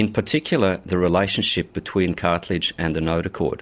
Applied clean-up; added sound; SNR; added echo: none; none; none; none.